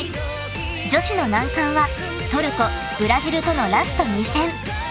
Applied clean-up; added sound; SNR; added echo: none; Trumpet; 19 dB; none.